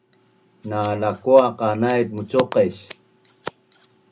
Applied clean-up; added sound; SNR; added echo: none; Scissors; 17 dB; none.